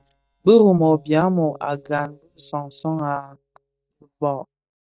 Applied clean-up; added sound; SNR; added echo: neural mask model DeepFilterNet 3.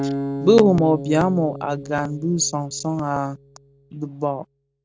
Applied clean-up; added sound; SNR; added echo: none; Acoustic guitar; 11 dB; none.